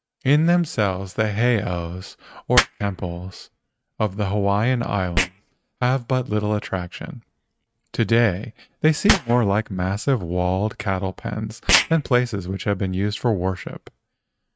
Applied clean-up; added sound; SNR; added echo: neural mask model RNNoise.